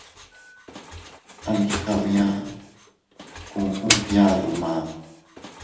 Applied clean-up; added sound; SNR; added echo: none; Engine; 7 dB; reverberation time 0.8 s.